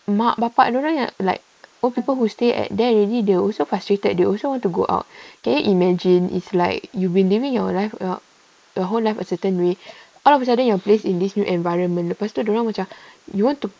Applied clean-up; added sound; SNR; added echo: neural mask model Resemble Enhance denoiser.